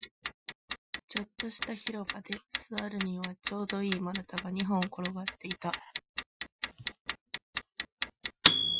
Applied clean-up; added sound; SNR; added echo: classical method Wiener filter.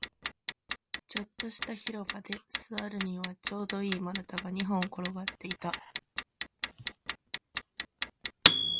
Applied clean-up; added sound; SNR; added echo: none; Clock; -4 dB; none.